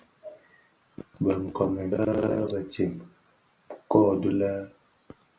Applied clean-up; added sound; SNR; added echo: none; none; none; none.